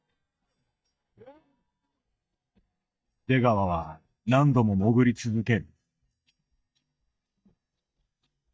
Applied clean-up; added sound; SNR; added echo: neural mask model DeepFilterNet 3.